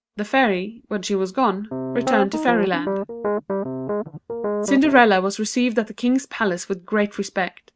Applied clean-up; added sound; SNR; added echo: neural mask model RNNoise.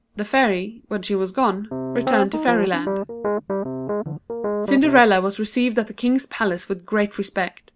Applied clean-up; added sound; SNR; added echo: none; Piano; 3 dB; none.